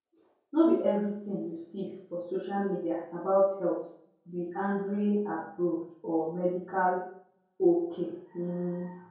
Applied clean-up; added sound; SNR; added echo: none; none; none; reverberation time 0.6 s.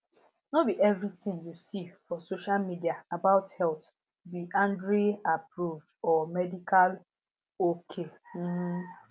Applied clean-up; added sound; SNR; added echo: none; none; none; none.